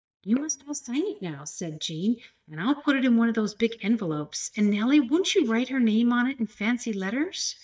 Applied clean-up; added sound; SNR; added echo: neural mask model DeepFilterNet 3.